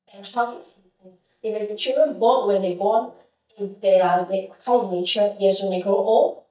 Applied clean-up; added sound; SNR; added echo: neural mask model DeepFilterNet 3.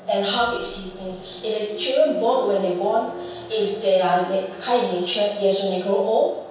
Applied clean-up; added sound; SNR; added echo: none; Marimba, xylophone; 16 dB; reverberation time 0.7 s.